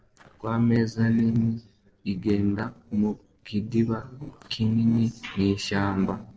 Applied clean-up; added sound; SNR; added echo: neural separator model SepFormer DNS4.